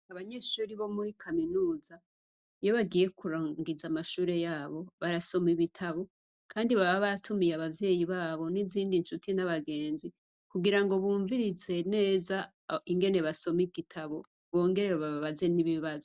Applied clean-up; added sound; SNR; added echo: none; none; none; none.